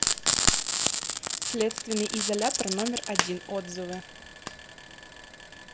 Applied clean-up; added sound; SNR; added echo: none; Frying (food); -4 dB; none.